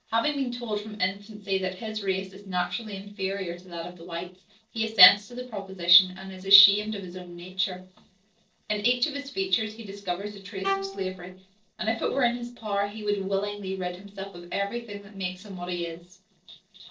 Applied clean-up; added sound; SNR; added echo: neural separator model SepFormer DNS4.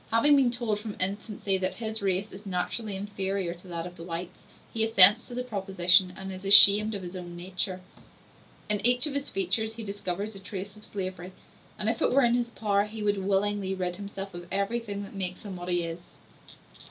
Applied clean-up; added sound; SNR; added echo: none; none; none; none.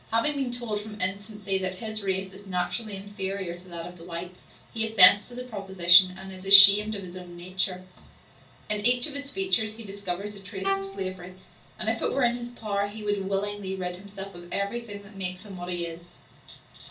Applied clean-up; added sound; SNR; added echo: none; Bowed string instrument; 8 dB; reverberation time 0.3 s.